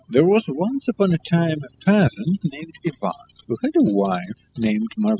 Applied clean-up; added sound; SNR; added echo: classical method spectral subtraction.